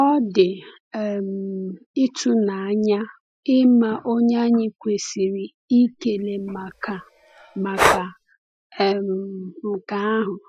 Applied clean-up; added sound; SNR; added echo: classical method Wiener filter.